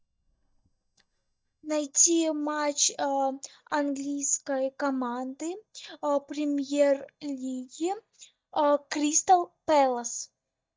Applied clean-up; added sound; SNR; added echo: neural mask model DeepFilterNet 3.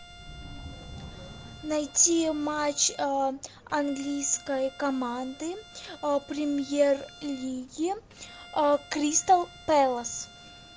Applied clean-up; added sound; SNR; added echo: none; Subway, metro, underground + Bowed string instrument; 19 dB; none.